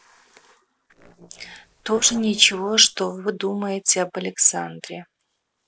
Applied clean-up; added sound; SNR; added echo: neural separator model SepFormer DNS4.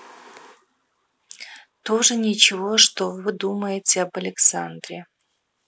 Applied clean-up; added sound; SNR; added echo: none; none; none; none.